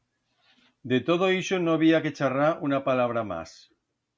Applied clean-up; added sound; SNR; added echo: none; none; none; none.